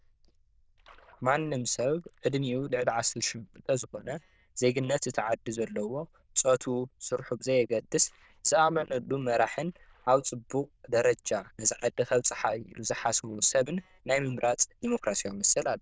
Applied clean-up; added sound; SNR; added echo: neural diffusion model UNIVERSE++.